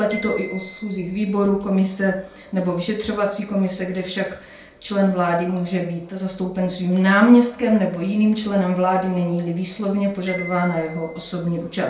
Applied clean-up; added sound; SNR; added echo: none; Bicycle bell; 6 dB; reverberation time 0.4 s.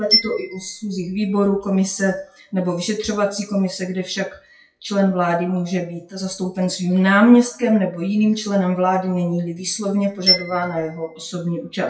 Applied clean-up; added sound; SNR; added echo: classical method WPE with log-MMSE.